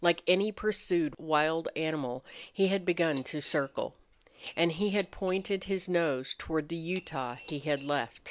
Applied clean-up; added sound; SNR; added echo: none; Cutlery, silverware / Dishes, pots, and pans; 16 dB; none.